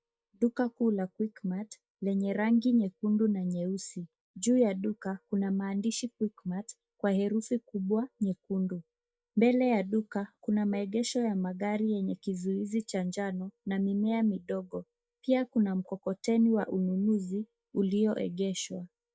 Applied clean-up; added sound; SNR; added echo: neural mask model DeepFilterNet 3.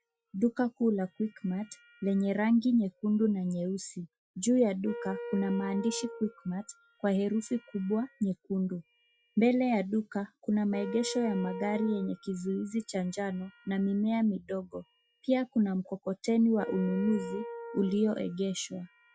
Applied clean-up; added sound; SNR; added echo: classical method Wiener filter.